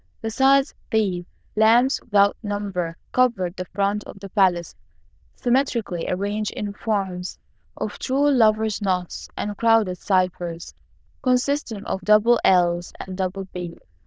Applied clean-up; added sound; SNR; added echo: neural diffusion model UNIVERSE++.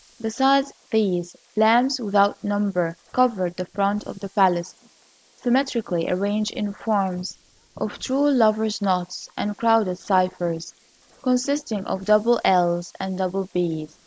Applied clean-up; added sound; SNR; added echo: neural mask model Resemble Enhance denoiser.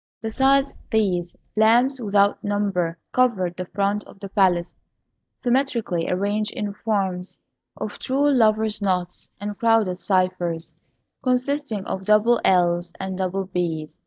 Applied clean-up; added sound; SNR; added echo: neural mask model DeepFilterNet 3.